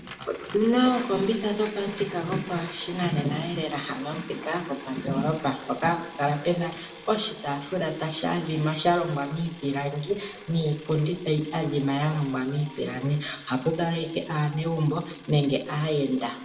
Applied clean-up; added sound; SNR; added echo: none; Bicycle; 13 dB; reverberation time 0.8 s.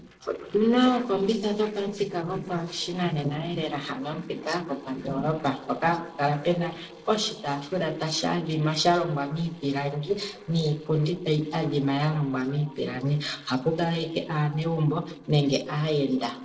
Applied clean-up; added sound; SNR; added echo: neural separator model SepFormer DNS4.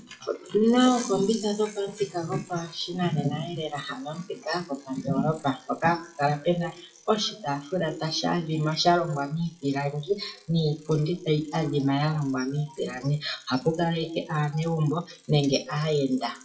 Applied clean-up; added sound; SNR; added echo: classical method WPE with log-MMSE.